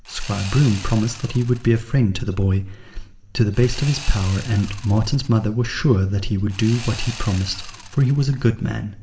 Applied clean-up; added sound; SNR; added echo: none; Sawing; 17 dB; reverberation time 0.8 s.